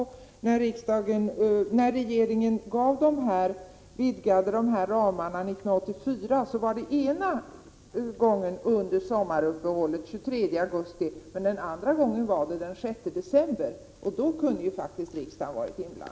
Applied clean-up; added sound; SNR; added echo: none; none; none; none.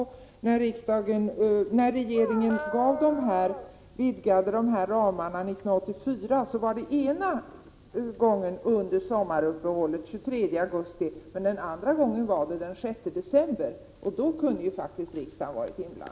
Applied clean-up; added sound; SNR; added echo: none; Dog; 8 dB; none.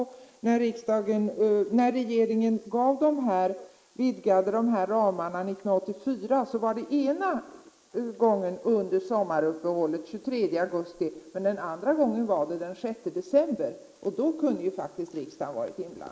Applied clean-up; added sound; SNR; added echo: neural mask model Resemble Enhance denoiser.